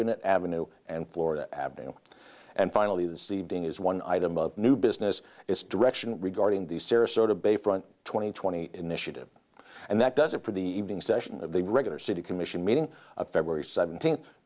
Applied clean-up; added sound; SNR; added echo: none; none; none; none.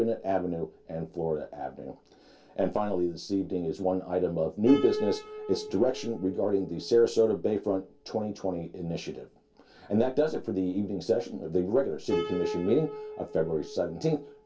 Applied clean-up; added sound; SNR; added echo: none; Piano; 12 dB; reverberation time 0.2 s.